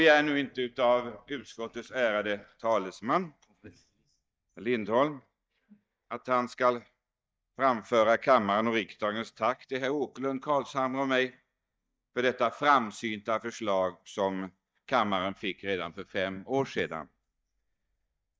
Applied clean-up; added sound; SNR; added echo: neural mask model DeepFilterNet 3.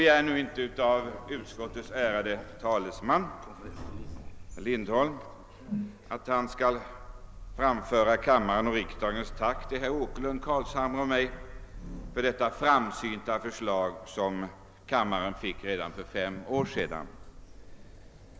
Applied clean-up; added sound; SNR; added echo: none; Sliding door; 14 dB; none.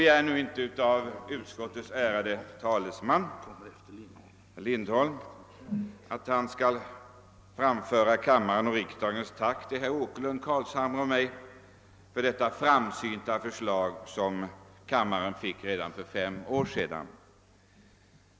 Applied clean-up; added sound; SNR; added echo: none; none; none; none.